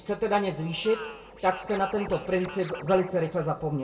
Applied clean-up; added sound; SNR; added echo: none; Scratching (performance technique); 14 dB; reverberation time 0.2 s.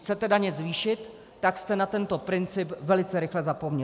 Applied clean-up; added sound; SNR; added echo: none; none; none; none.